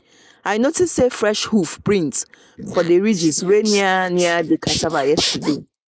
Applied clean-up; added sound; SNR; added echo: neural mask model Resemble Enhance denoiser.